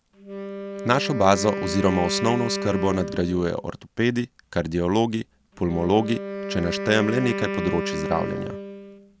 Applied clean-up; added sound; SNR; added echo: none; Wind instrument, woodwind instrument; 7 dB; none.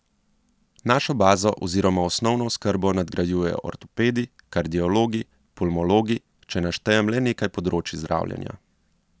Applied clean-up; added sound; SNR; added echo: none; none; none; none.